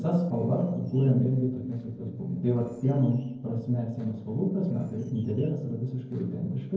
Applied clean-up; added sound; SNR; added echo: neural separator model SepFormer DNS4.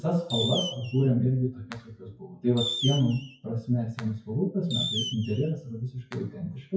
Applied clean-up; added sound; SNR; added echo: classical method WPE with log-MMSE.